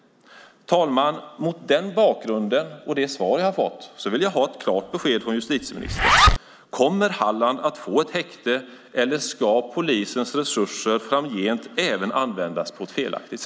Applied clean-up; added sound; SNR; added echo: none; Zipper (clothing); -1 dB; none.